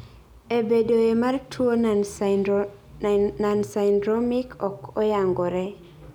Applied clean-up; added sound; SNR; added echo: none; none; none; none.